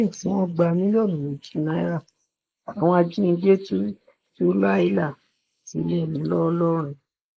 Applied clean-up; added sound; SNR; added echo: neural mask model Resemble Enhance denoiser.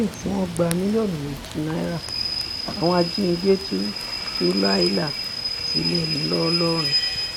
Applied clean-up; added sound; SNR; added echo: none; Rain / Train; 3 dB; none.